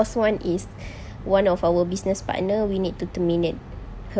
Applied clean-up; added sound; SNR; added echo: none; none; none; none.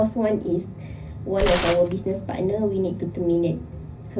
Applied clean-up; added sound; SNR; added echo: none; Tearing; 4 dB; reverberation time 0.4 s.